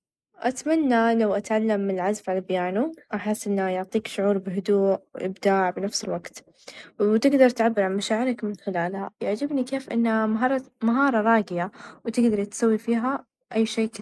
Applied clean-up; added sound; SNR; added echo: neural mask model Resemble Enhance denoiser.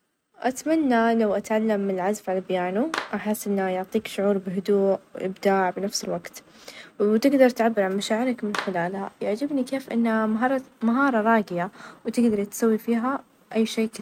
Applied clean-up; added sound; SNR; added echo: none; Clapping; 13 dB; none.